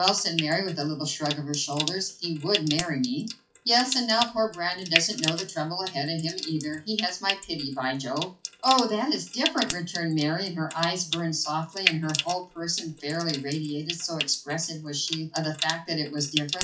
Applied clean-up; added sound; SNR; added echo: classical method WPE with log-MMSE.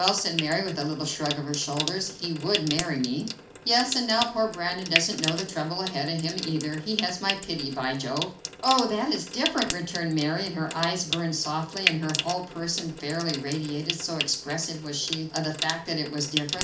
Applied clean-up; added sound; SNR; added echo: none; Trickle, dribble / Sink (filling or washing) / Water tap, faucet; 6 dB; reverberation time 0.4 s.